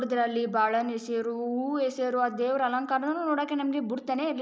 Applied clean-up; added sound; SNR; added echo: none; none; none; none.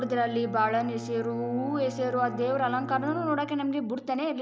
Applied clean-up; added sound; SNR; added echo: none; Bowed string instrument; 11 dB; none.